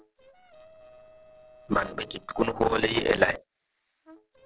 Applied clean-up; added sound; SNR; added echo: neural separator model SepFormer DNS4.